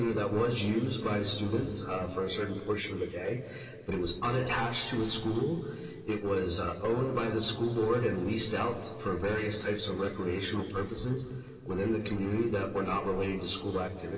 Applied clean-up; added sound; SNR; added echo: none; Telephone; 18 dB; reverberation time 2.5 s.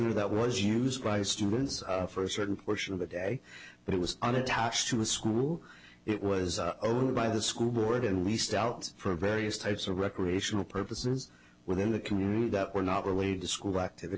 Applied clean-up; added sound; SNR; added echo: none; none; none; none.